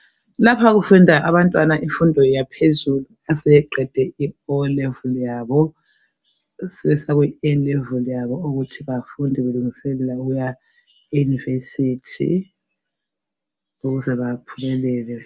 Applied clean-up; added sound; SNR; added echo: none; none; none; none.